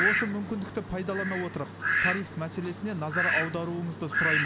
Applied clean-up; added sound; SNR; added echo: none; Fowl; -3 dB; none.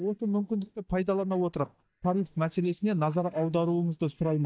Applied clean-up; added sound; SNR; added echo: neural mask model DeepFilterNet 3.